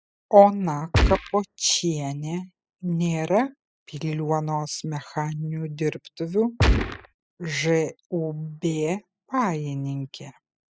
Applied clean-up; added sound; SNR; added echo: classical method spectral subtraction.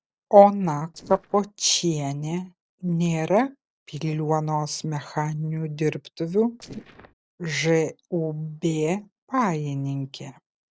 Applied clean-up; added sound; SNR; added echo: neural separator model SepFormer DNS4.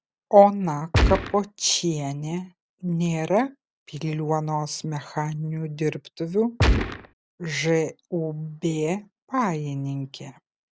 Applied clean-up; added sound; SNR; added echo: none; Gunshot, gunfire; -4 dB; none.